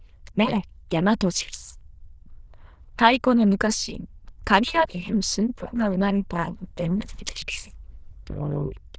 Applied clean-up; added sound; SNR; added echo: neural diffusion model UNIVERSE++.